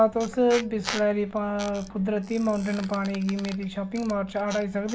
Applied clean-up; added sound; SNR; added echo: none; Squeak; 15 dB; none.